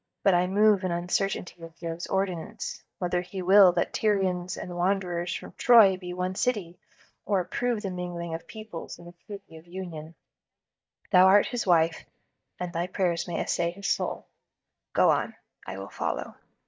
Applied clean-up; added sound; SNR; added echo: neural mask model DeepFilterNet 3.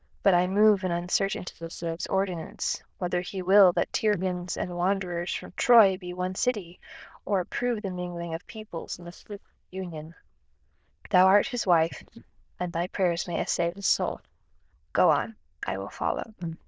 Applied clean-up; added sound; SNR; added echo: neural diffusion model UNIVERSE++.